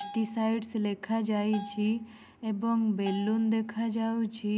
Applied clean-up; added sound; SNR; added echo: none; Bell; 18 dB; none.